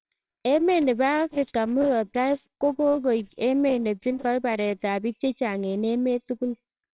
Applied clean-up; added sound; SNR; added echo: neural separator model SepFormer WHAMR!.